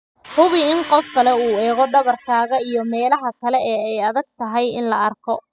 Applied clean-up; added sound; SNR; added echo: classical method spectral subtraction.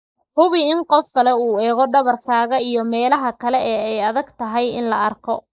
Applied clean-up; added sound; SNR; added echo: neural mask model Resemble Enhance denoiser.